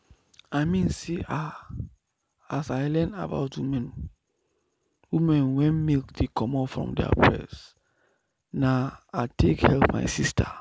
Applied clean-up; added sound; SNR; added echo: none; none; none; none.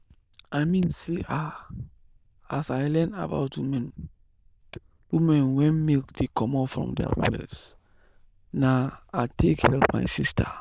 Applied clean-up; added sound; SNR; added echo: neural diffusion model UNIVERSE++.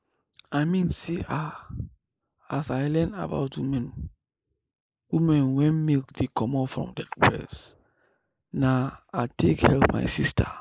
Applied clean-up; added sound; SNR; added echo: neural mask model Resemble Enhance denoiser.